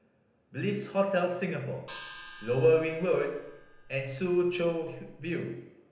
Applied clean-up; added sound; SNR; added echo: none; Gong; 19 dB; reverberation time 0.8 s.